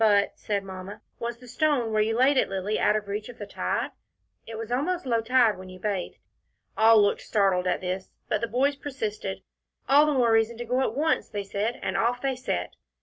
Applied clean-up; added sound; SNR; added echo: none; none; none; none.